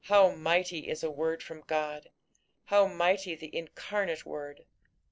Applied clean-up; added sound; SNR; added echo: neural separator model SepFormer DNS4.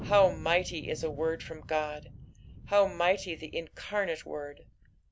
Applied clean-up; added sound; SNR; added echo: none; Thunder; 15 dB; none.